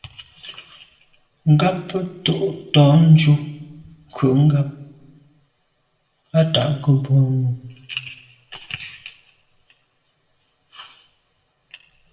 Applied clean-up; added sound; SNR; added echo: none; none; none; reverberation time 0.8 s.